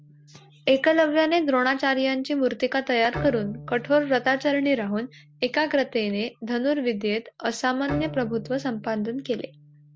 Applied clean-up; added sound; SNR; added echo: none; Bowed string instrument; 17 dB; none.